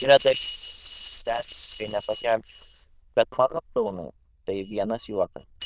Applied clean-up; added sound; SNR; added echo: neural diffusion model UNIVERSE++.